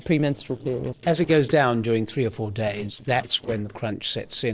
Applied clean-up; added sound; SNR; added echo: neural separator model SepFormer DNS4.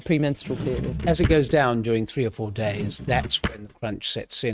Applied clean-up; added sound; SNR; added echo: neural mask model RNNoise.